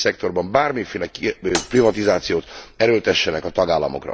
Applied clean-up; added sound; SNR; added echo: none; Shatter; 15 dB; none.